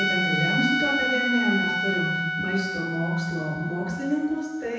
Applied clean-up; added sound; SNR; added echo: none; Trumpet; 1 dB; reverberation time 1.1 s.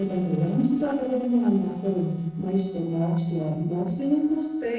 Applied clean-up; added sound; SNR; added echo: neural separator model SepFormer DNS4.